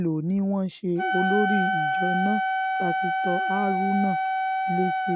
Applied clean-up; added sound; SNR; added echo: none; Wind instrument, woodwind instrument; -1 dB; none.